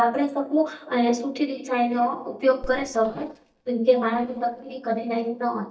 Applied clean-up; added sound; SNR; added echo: neural mask model DeepFilterNet 3.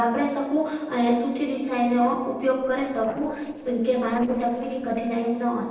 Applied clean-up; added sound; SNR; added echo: neural separator model SepFormer DNS4.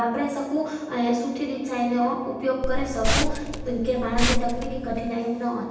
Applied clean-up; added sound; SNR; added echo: none; Liquid; -1 dB; reverberation time 0.9 s.